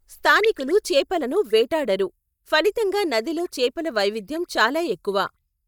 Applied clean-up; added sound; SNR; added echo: neural mask model DeepFilterNet 3.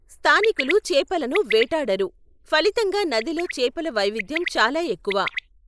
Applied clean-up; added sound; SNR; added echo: neural mask model Resemble Enhance denoiser.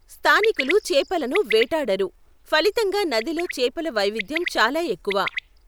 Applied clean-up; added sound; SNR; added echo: none; Bird; 12 dB; none.